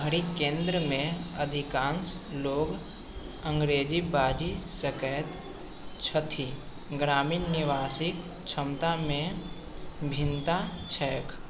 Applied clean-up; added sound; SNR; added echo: none; Screech / Subway, metro, underground; 11 dB; none.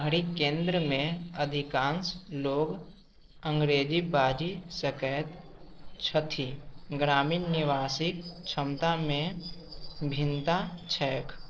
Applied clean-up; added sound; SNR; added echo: neural separator model SepFormer DNS4.